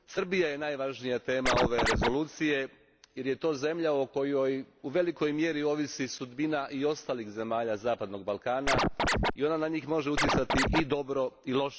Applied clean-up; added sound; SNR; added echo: none; Scratching (performance technique); -3 dB; none.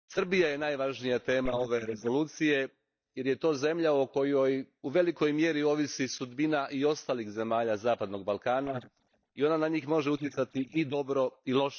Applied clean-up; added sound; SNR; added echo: neural mask model DeepFilterNet 3.